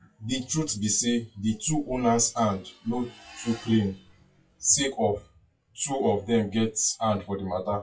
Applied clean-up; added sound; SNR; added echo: classical method WPE with log-MMSE.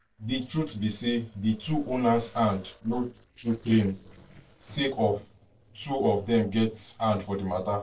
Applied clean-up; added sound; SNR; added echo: neural separator model SepFormer DNS4.